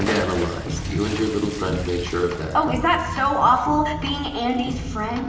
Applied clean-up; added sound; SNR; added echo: none; Bathtub (filling or washing) / Splash, splatter; 16 dB; reverberation time 1.0 s.